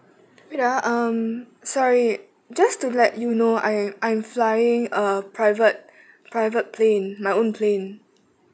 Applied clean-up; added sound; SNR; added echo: none; none; none; none.